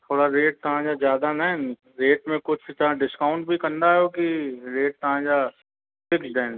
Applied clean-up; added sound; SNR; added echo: none; none; none; none.